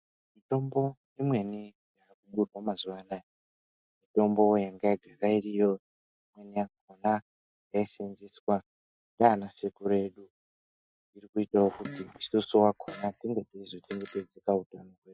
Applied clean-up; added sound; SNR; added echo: classical method Wiener filter.